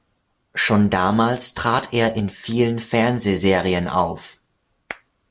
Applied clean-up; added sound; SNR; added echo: none; none; none; none.